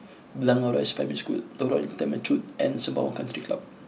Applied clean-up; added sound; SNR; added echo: none; none; none; none.